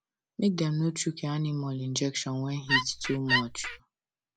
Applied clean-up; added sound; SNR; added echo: none; Wood; -1 dB; none.